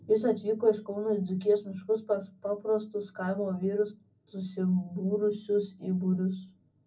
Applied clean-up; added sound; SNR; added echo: none; none; none; reverberation time 0.4 s.